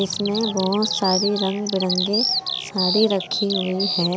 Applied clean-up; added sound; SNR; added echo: none; Bird vocalization, bird call, bird song; 3 dB; none.